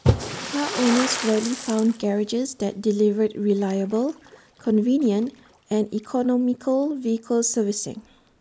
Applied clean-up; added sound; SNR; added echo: none; Splash, splatter; 9 dB; none.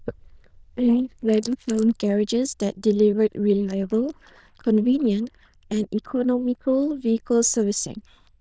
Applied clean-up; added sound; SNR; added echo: neural diffusion model UNIVERSE++.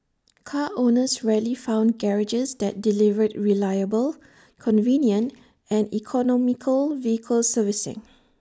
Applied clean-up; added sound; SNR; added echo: none; none; none; none.